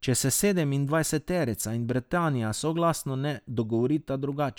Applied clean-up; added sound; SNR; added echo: none; none; none; none.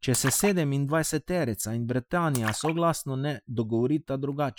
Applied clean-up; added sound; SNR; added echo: classical method Wiener filter.